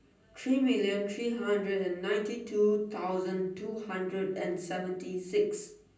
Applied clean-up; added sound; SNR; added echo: none; none; none; reverberation time 0.6 s.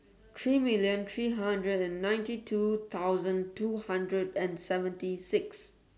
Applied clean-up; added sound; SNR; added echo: none; none; none; none.